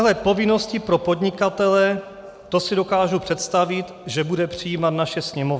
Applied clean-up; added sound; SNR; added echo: none; none; none; none.